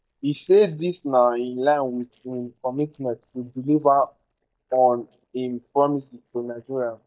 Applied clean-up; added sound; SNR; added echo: neural mask model DeepFilterNet 3.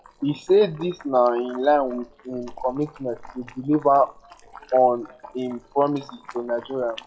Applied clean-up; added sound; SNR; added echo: classical method WPE with log-MMSE.